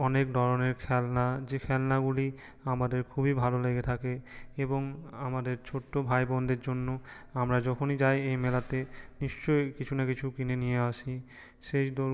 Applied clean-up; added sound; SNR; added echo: none; none; none; none.